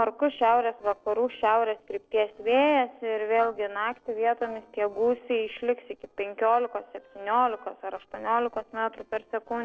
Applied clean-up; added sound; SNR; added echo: neural separator model SepFormer DNS4.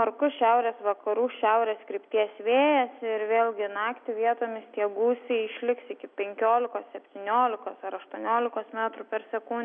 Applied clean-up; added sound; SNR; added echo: none; none; none; none.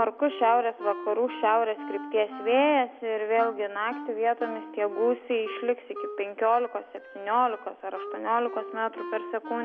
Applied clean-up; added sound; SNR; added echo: none; Wind instrument, woodwind instrument; 13 dB; none.